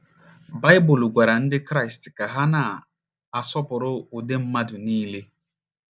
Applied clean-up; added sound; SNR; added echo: none; none; none; none.